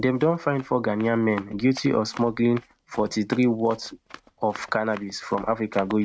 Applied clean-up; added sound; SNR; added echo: neural mask model RNNoise.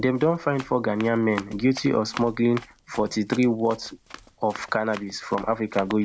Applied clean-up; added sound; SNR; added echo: none; Run; 18 dB; none.